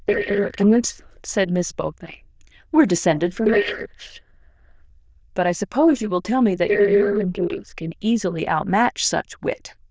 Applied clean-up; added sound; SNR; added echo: neural diffusion model UNIVERSE++.